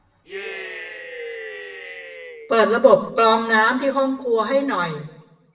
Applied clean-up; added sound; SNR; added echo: none; Cheering; 13 dB; reverberation time 0.6 s.